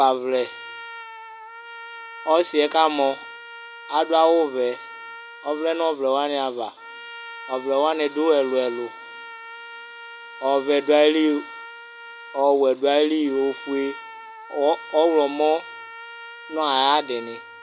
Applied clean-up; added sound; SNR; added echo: none; Trumpet; 16 dB; none.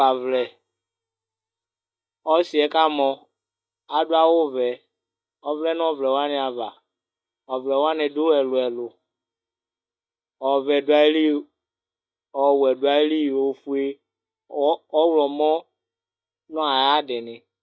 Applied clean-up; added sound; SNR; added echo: neural mask model DeepFilterNet 3.